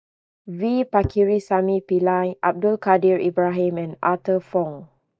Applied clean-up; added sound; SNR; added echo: neural mask model DeepFilterNet 3.